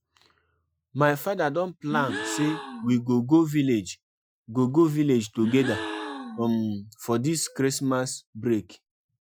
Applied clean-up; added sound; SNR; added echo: classical method Wiener filter.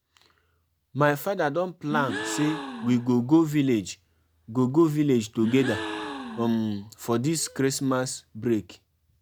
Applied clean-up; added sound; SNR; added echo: none; Gasp; 11 dB; none.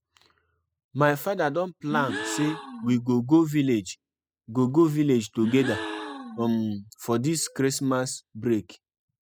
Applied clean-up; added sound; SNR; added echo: classical method spectral subtraction.